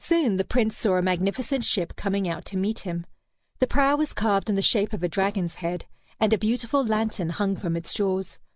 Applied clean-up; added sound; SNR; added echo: none; Thump, thud; 19 dB; none.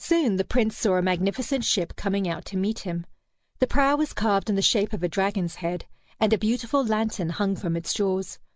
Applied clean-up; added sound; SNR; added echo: none; none; none; none.